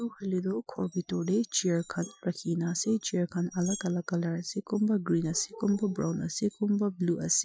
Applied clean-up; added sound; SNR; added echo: classical method Wiener filter.